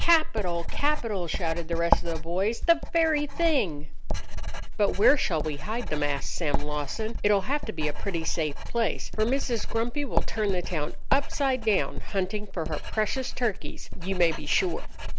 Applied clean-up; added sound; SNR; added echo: none; Writing; -4 dB; none.